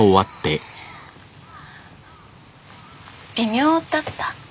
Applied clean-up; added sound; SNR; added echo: none; none; none; none.